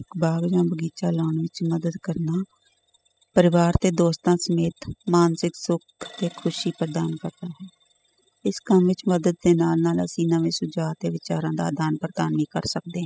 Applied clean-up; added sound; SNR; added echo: classical method spectral subtraction.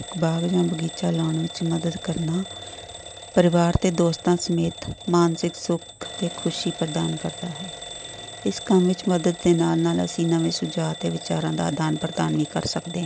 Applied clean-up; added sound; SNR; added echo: none; Alarm / Bell; 14 dB; none.